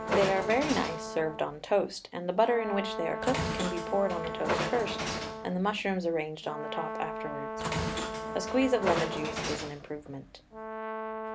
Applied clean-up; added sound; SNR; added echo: none; Train + Brass instrument; 3 dB; none.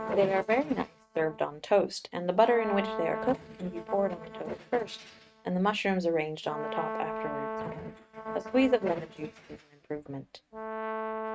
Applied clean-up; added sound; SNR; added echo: neural mask model RNNoise.